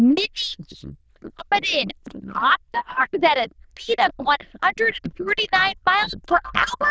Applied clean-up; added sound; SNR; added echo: neural diffusion model UNIVERSE++.